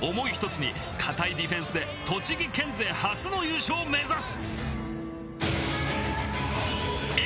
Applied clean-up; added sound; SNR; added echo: none; none; none; none.